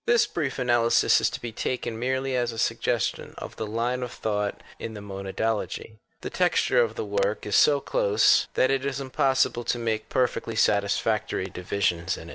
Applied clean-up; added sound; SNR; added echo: none; none; none; none.